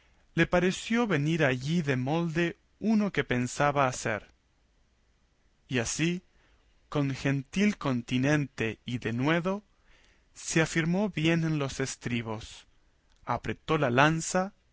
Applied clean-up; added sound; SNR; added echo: none; none; none; none.